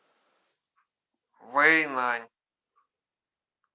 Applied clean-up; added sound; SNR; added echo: none; none; none; none.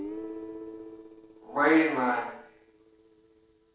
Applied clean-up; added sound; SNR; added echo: neural separator model SepFormer DNS4.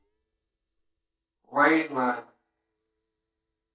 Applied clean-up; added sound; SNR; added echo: neural mask model DeepFilterNet 3.